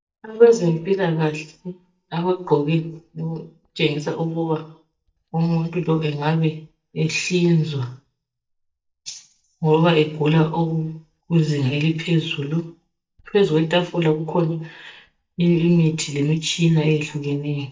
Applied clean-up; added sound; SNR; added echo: neural mask model DeepFilterNet 3.